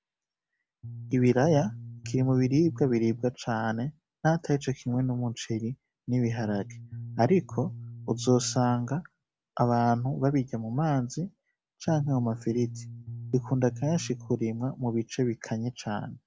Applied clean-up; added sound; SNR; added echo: none; Bass guitar; 12 dB; none.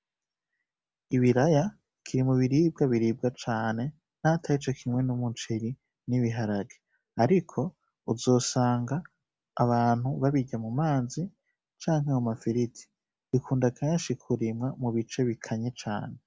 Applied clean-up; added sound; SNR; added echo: none; none; none; none.